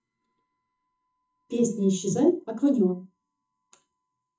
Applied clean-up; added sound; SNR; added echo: neural mask model DeepFilterNet 3.